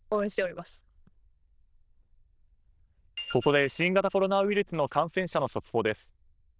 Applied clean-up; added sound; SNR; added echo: neural diffusion model UNIVERSE++.